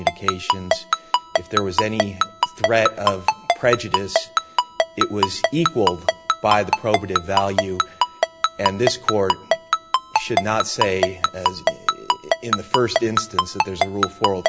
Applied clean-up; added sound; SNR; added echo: none; Ringtone; -2 dB; none.